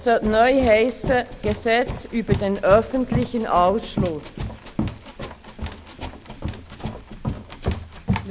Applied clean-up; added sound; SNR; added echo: none; Run; 7 dB; none.